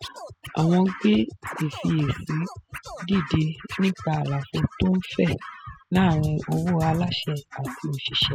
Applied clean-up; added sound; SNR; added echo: classical method spectral subtraction.